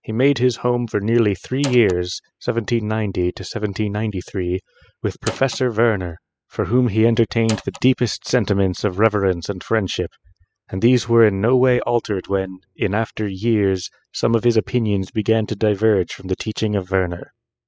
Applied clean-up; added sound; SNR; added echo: classical method spectral subtraction.